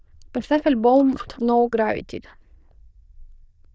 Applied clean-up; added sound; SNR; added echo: neural diffusion model UNIVERSE++.